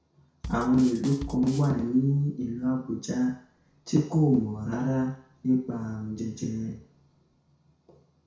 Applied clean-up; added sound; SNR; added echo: none; Bass drum / Snare drum / Drum kit; 11 dB; reverberation time 0.6 s.